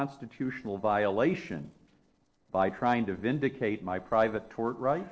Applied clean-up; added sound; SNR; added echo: neural separator model SepFormer DNS4.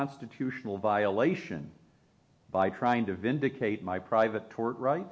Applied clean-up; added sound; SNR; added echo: none; none; none; none.